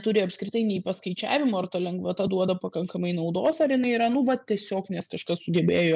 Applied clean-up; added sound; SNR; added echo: none; none; none; none.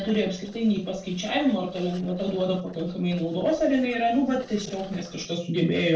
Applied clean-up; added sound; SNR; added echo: neural separator model SepFormer DNS4.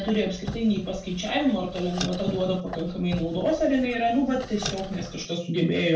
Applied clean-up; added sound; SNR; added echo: none; Squeak; 12 dB; reverberation time 0.3 s.